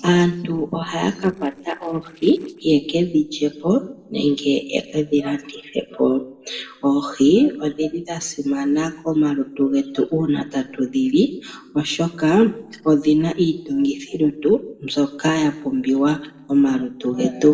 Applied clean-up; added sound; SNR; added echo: neural separator model SepFormer DNS4.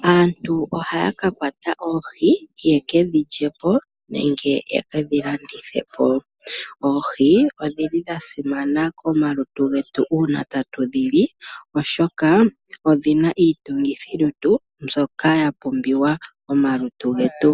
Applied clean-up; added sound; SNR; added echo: none; none; none; none.